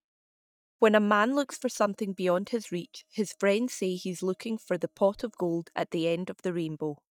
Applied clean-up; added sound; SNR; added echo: neural mask model DeepFilterNet 3.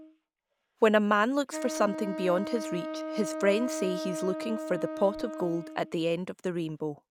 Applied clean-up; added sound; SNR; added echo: none; Wind instrument, woodwind instrument; 8 dB; none.